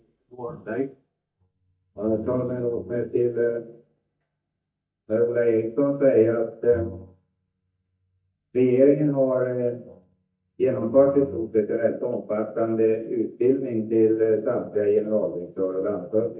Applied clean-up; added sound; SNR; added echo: neural mask model DeepFilterNet 3.